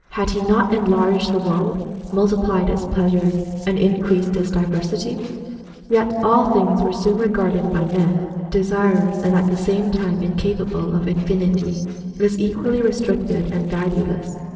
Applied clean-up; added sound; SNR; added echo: neural separator model SepFormer DNS4.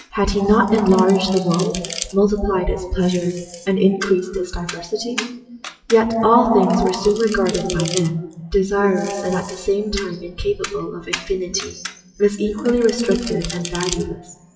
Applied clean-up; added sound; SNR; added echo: classical method WPE with log-MMSE.